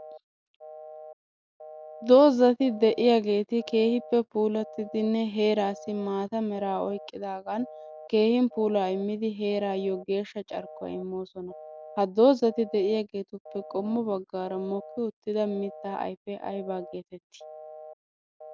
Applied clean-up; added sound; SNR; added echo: none; Telephone; 19 dB; none.